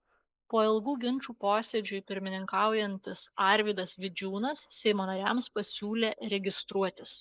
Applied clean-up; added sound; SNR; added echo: neural mask model Resemble Enhance denoiser.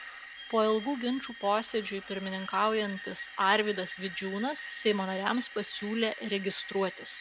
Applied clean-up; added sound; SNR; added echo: none; Screech; 13 dB; none.